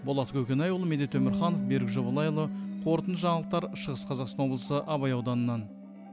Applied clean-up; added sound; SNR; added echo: none; Bass guitar; 6 dB; none.